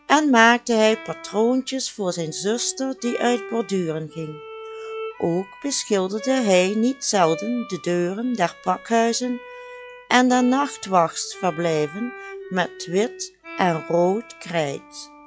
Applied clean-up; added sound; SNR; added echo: classical method log-MMSE.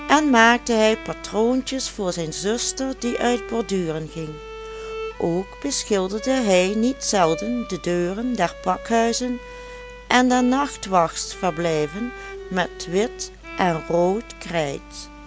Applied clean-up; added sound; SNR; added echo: none; Bowed string instrument; 15 dB; none.